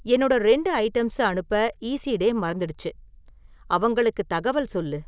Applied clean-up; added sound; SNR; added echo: none; none; none; none.